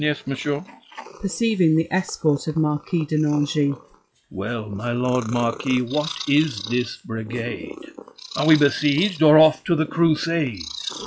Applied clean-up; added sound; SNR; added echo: classical method log-MMSE.